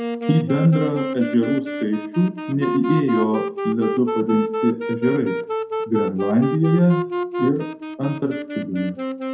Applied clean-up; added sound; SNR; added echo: none; Wind instrument, woodwind instrument; 5 dB; reverberation time 0.4 s.